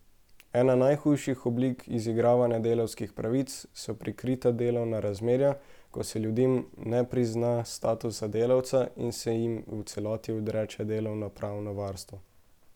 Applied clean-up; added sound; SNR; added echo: none; none; none; none.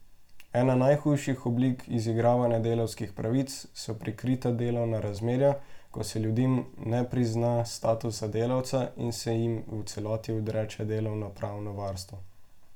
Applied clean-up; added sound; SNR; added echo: none; none; none; reverberation time 0.2 s.